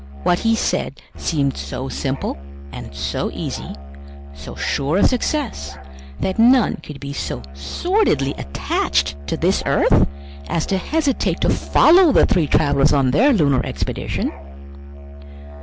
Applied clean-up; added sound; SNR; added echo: none; Musical instrument; 14 dB; none.